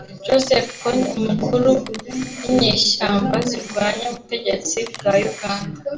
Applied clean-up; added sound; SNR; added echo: none; Camera; 19 dB; reverberation time 0.3 s.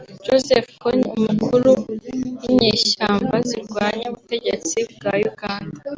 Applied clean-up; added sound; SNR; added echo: none; none; none; none.